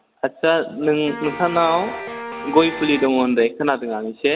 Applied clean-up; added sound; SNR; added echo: none; Guitar; 11 dB; none.